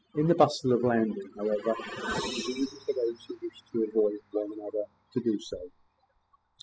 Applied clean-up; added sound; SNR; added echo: classical method spectral subtraction.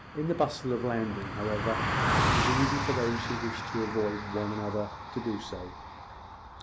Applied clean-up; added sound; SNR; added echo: none; Car passing by; 0 dB; none.